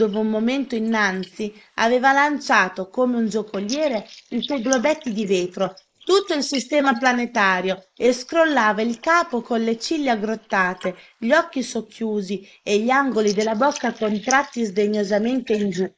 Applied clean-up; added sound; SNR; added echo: neural mask model Resemble Enhance denoiser.